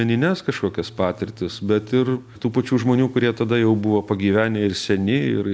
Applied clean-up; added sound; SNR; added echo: none; none; none; none.